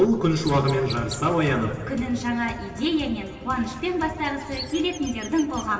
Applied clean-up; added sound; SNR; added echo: none; Chirp, tweet; 20 dB; reverberation time 2.0 s.